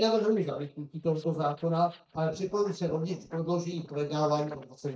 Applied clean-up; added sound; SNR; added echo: neural mask model DeepFilterNet 3.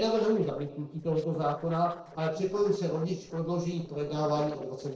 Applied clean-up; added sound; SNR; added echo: neural separator model SepFormer DNS4.